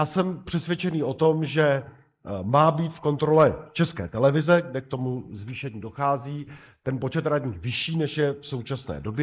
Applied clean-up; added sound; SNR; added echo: neural mask model Resemble Enhance denoiser.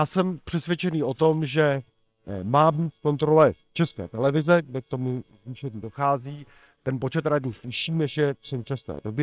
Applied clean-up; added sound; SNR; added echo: neural separator model SepFormer WHAM!.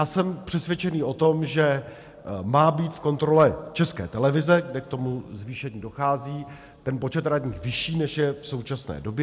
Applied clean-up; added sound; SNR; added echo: none; none; none; none.